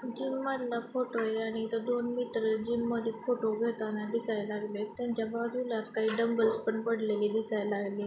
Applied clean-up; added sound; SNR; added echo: none; none; none; none.